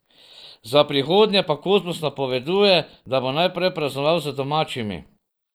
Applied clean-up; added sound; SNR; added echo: neural mask model Resemble Enhance denoiser.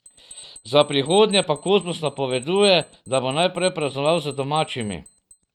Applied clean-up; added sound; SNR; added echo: neural mask model RNNoise.